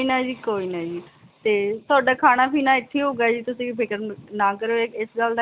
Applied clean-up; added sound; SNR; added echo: none; none; none; none.